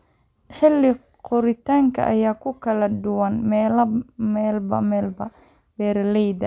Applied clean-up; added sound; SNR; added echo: none; none; none; none.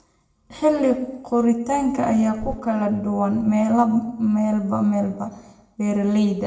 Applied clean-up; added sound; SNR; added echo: none; Bird; 20 dB; reverberation time 0.8 s.